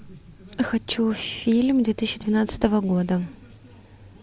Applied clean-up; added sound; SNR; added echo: none; none; none; none.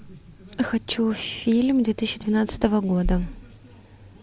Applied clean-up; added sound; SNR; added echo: none; Bass drum; 5 dB; none.